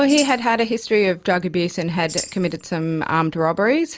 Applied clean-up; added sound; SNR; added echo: none; Tambourine; 15 dB; none.